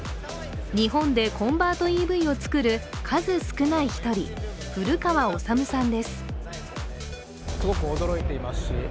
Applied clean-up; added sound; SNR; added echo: none; none; none; none.